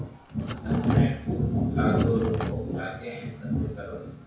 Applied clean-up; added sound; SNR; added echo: none; Cutlery, silverware; 14 dB; reverberation time 0.5 s.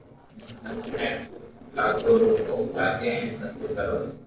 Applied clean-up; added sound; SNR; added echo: neural separator model SepFormer DNS4.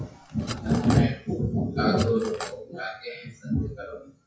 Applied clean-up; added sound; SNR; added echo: classical method WPE with log-MMSE.